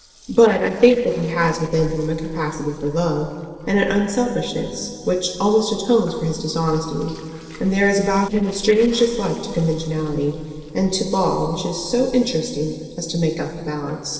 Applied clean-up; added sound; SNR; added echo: neural separator model SepFormer DNS4.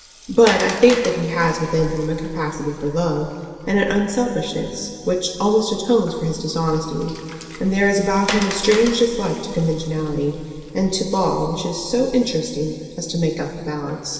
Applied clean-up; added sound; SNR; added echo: none; Water; 15 dB; reverberation time 2.7 s.